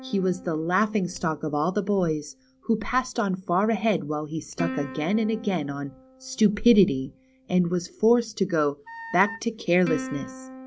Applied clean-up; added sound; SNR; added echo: none; Wind instrument, woodwind instrument + Plucked string instrument; 16 dB; none.